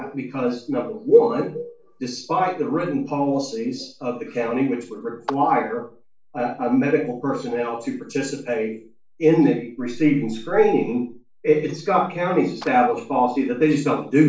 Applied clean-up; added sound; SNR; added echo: neural separator model SepFormer DNS4.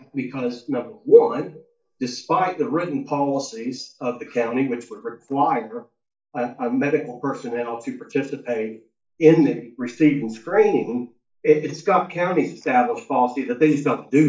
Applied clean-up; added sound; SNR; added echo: neural mask model DeepFilterNet 3.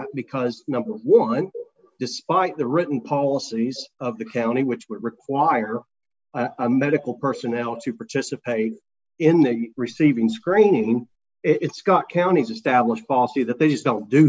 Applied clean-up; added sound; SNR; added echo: none; none; none; none.